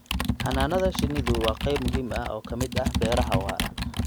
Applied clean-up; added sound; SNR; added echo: none; Computer keyboard; -1 dB; none.